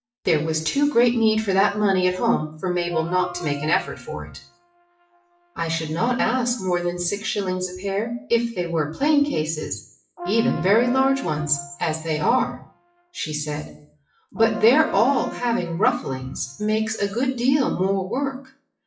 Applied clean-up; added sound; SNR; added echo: classical method WPE with log-MMSE.